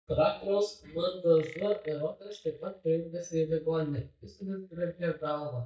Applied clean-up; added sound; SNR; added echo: neural mask model DeepFilterNet 3.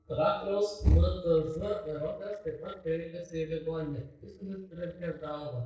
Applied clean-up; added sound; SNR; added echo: neural separator model SepFormer DNS4.